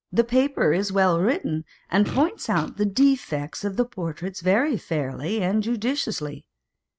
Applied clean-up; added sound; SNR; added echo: neural mask model RNNoise.